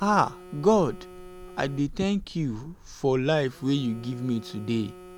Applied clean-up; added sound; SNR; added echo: none; Wind + Telephone; 18 dB; none.